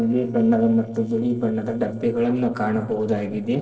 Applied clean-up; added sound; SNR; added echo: neural separator model SepFormer DNS4.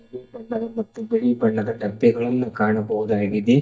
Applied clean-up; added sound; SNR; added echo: neural mask model DeepFilterNet 3.